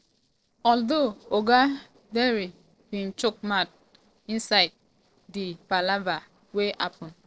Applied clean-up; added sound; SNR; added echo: neural separator model SepFormer DNS4.